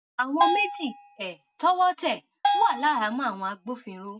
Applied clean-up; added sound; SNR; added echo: none; Bell; 3 dB; none.